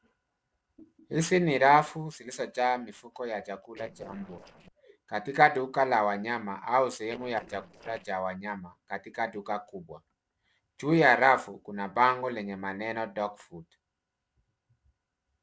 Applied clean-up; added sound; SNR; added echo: neural separator model SepFormer DNS4.